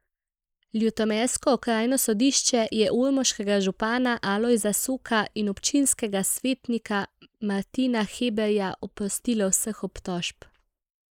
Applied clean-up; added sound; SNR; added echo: neural mask model Resemble Enhance denoiser.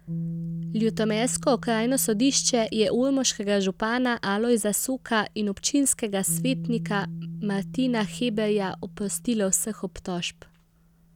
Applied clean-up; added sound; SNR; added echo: none; Bass guitar; 12 dB; none.